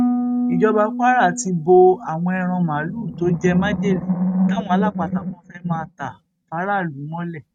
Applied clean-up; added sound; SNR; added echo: neural mask model RNNoise.